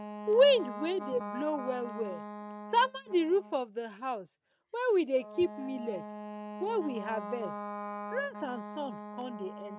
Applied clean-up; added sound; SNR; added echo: neural mask model RNNoise.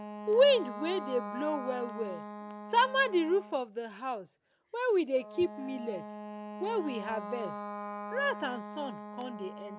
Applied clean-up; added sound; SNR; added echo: none; Wind instrument, woodwind instrument; 10 dB; none.